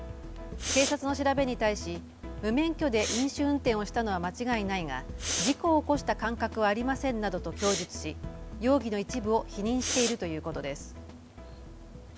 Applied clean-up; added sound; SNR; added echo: none; Respiratory sounds; 10 dB; none.